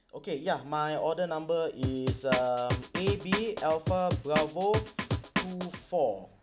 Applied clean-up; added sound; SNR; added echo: none; Drum; 2 dB; none.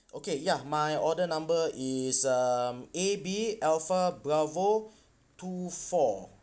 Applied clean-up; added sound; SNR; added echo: none; none; none; none.